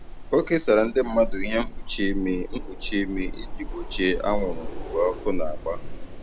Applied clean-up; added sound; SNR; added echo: none; Wind; 4 dB; none.